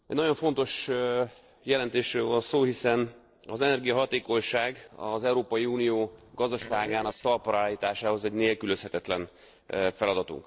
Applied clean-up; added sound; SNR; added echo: neural separator model SepFormer DNS4.